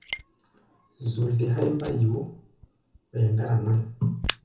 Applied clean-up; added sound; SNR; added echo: none; Fire; 10 dB; reverberation time 0.7 s.